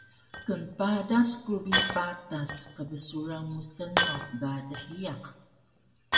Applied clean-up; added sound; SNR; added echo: none; Shatter; 2 dB; reverberation time 0.8 s.